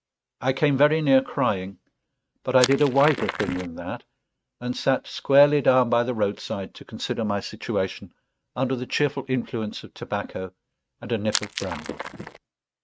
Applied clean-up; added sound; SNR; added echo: neural mask model RNNoise.